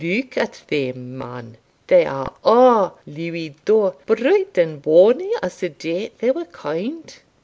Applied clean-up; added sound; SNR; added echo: none; none; none; none.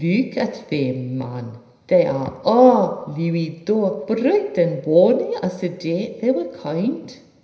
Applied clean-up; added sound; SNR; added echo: none; none; none; reverberation time 0.9 s.